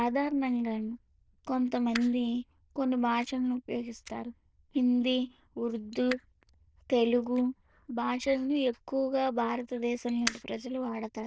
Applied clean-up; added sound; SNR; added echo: neural diffusion model UNIVERSE++.